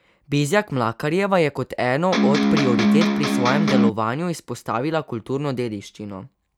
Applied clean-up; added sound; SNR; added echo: none; Electric guitar; -5 dB; none.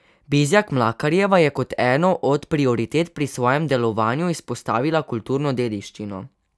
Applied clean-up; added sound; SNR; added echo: none; none; none; none.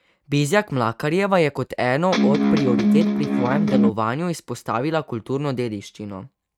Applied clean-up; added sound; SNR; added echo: neural mask model RNNoise.